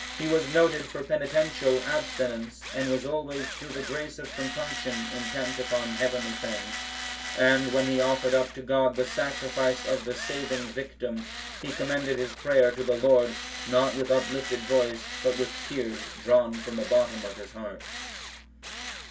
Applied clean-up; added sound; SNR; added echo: none; Tools; 10 dB; reverberation time 0.2 s.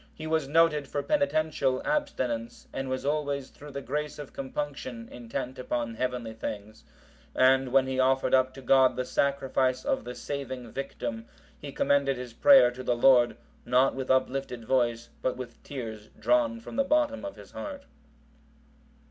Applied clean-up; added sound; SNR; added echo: none; none; none; none.